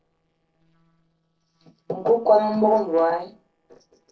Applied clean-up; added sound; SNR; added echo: neural separator model SepFormer DNS4.